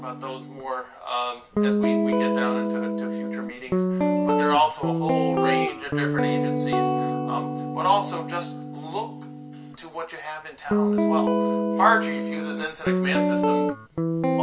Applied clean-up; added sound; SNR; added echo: none; Guitar; -5 dB; reverberation time 0.2 s.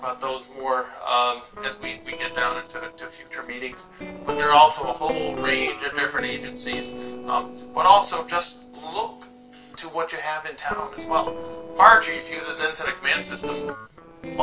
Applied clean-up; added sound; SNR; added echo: neural separator model SepFormer DNS4.